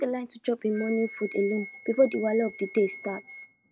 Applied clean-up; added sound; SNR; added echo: neural mask model RNNoise.